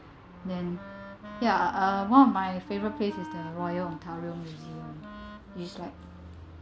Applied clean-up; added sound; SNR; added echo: none; Wind instrument, woodwind instrument; 14 dB; none.